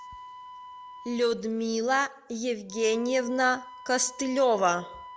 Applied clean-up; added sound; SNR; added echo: none; Wind instrument, woodwind instrument; 18 dB; none.